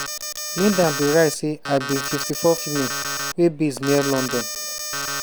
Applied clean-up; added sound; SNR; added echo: none; Alarm; 6 dB; none.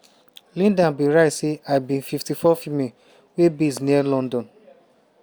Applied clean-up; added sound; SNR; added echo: none; none; none; none.